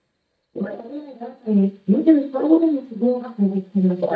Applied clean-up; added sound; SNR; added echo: neural mask model DeepFilterNet 3.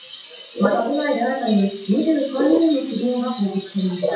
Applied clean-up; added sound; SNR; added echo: classical method WPE with log-MMSE.